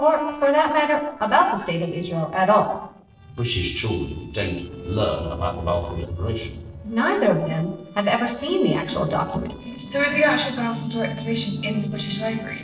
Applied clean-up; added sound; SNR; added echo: neural separator model SepFormer DNS4.